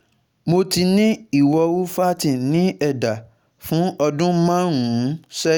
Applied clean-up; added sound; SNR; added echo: none; none; none; none.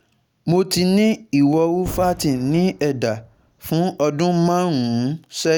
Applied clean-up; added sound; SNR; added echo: none; Bowed string instrument + Boom; 19 dB; none.